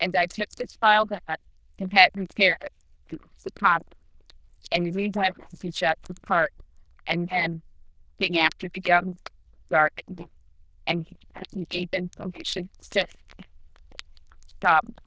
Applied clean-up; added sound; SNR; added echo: neural diffusion model UNIVERSE++.